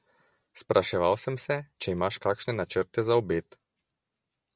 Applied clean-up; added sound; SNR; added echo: none; none; none; none.